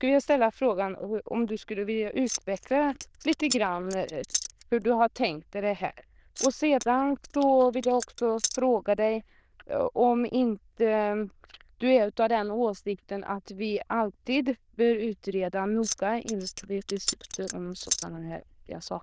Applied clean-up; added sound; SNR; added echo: neural diffusion model UNIVERSE++.